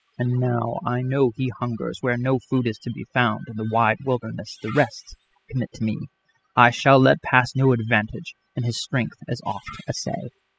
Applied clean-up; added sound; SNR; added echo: classical method spectral subtraction.